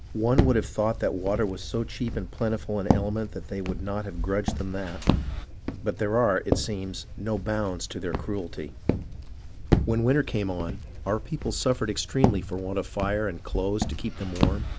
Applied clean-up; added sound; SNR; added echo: none; Walk, footsteps; 1 dB; none.